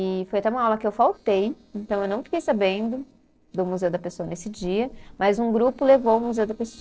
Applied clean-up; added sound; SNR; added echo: neural separator model SepFormer DNS4.